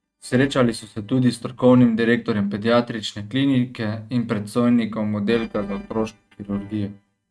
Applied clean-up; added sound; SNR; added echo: neural mask model RNNoise.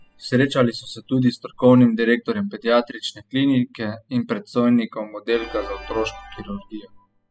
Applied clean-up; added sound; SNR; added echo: classical method spectral subtraction.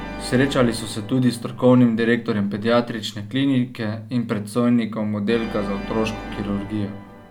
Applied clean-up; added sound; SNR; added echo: none; Organ; 15 dB; none.